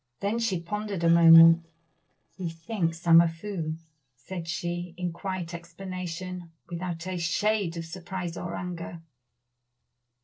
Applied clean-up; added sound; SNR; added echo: neural separator model SepFormer DNS4.